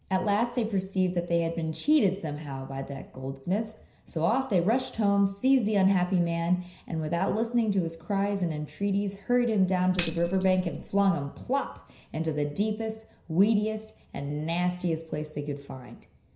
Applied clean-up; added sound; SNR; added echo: none; Tambourine; 13 dB; reverberation time 0.5 s.